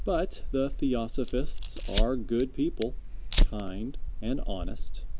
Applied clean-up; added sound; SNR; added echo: none; Fire; -4 dB; none.